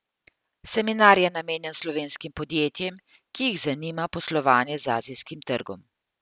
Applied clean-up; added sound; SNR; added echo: none; none; none; none.